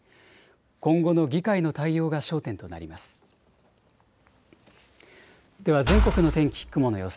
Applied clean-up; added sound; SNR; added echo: none; Engine / Car; -1 dB; none.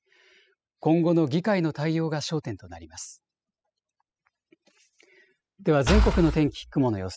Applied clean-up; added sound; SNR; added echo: classical method spectral subtraction.